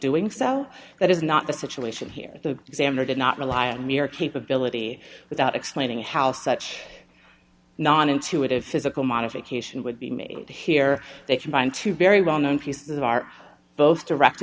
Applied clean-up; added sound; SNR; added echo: none; none; none; none.